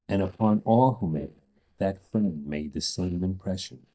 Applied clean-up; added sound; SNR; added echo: neural mask model DeepFilterNet 3.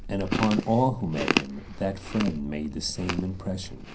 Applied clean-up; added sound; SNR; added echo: none; Chewing, mastication; 4 dB; reverberation time 0.3 s.